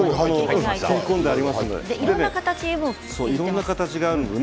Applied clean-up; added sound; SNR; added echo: none; none; none; none.